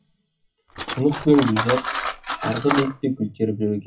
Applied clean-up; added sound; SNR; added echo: classical method WPE with log-MMSE.